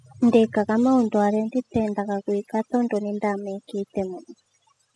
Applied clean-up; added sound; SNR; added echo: classical method spectral subtraction.